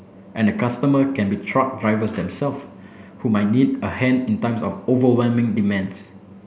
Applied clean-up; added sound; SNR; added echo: none; none; none; none.